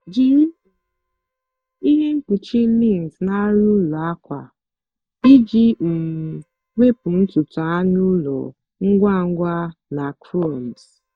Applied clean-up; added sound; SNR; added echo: neural mask model DeepFilterNet 3.